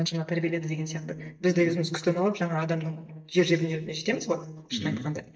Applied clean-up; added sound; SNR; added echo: neural mask model DeepFilterNet 3.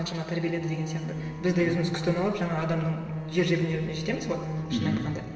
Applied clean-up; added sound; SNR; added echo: none; Bowed string instrument; 8 dB; reverberation time 2.1 s.